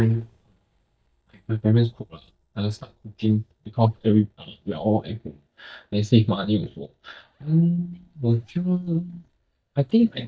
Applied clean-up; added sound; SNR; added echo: neural mask model DeepFilterNet 3.